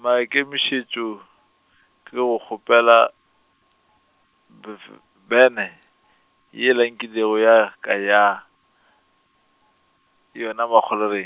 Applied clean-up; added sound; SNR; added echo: none; none; none; none.